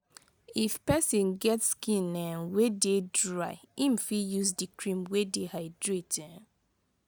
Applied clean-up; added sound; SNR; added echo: none; none; none; none.